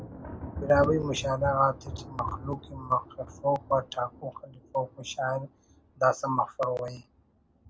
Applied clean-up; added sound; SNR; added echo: none; Thunder; 12 dB; none.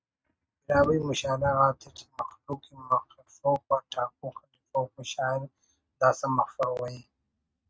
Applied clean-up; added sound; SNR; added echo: neural mask model RNNoise.